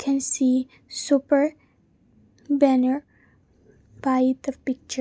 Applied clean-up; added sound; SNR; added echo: none; none; none; none.